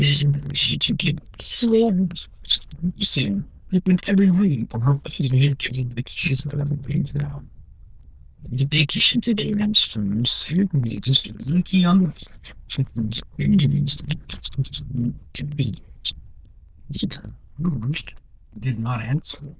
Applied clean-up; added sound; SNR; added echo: neural diffusion model UNIVERSE++.